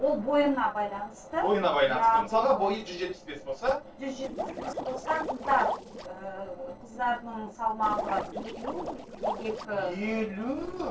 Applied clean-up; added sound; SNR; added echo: neural separator model SepFormer DNS4.